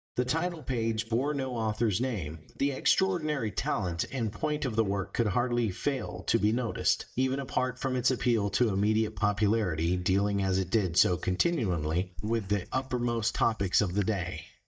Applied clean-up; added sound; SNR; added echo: neural mask model DeepFilterNet 3.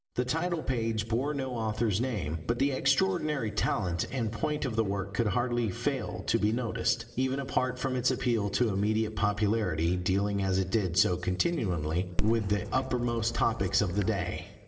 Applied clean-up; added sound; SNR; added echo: neural separator model SepFormer DNS4.